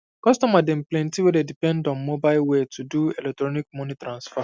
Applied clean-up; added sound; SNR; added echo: none; none; none; none.